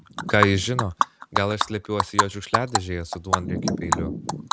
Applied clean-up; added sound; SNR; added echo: none; Animal; 0 dB; none.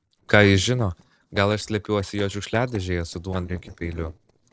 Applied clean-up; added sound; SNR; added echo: neural separator model SepFormer DNS4.